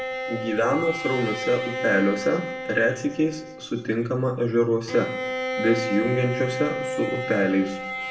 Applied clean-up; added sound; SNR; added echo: none; Bowed string instrument; 6 dB; reverberation time 0.7 s.